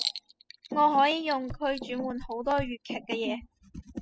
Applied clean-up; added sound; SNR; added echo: classical method spectral subtraction.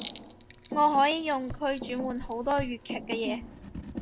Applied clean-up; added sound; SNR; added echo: none; Writing + Thump, thud; 8 dB; none.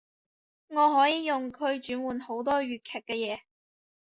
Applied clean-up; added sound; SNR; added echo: none; none; none; none.